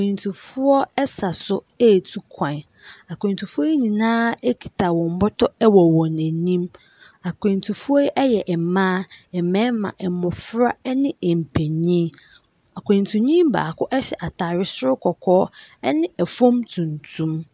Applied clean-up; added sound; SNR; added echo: none; none; none; none.